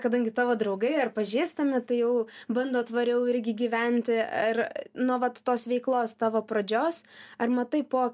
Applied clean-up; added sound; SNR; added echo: none; none; none; none.